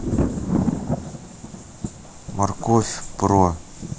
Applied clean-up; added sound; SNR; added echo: none; Thunder; 3 dB; none.